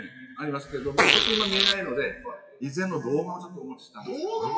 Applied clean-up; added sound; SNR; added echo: classical method WPE with log-MMSE.